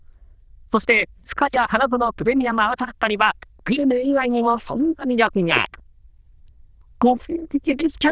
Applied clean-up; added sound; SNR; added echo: neural diffusion model UNIVERSE++.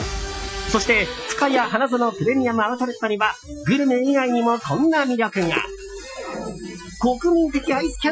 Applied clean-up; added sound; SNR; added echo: classical method Wiener filter.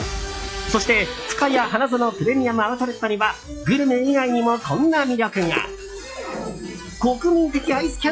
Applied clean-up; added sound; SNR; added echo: classical method log-MMSE.